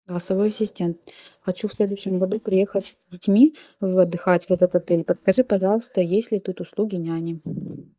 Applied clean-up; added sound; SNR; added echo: neural mask model DeepFilterNet 3.